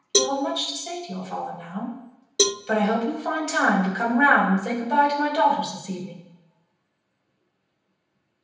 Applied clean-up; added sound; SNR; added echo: none; Cowbell; 5 dB; reverberation time 0.9 s.